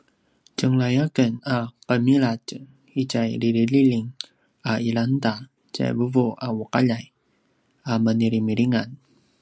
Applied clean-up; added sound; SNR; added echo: none; none; none; none.